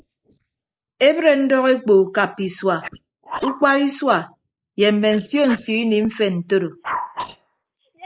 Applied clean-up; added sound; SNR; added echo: neural mask model Resemble Enhance denoiser.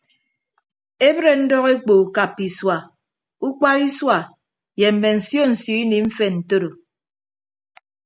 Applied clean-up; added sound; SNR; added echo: none; none; none; none.